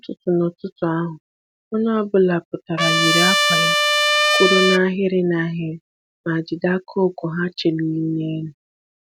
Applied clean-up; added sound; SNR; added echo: none; Trumpet; -4 dB; none.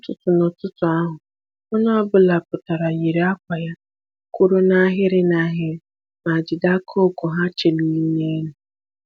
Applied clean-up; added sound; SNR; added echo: none; none; none; none.